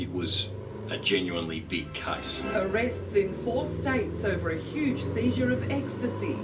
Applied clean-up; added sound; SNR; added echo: none; Car passing by; 5 dB; reverberation time 0.3 s.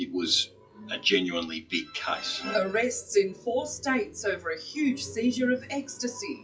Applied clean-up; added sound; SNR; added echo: classical method WPE with log-MMSE.